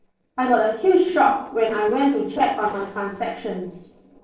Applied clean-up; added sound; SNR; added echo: neural separator model SepFormer DNS4.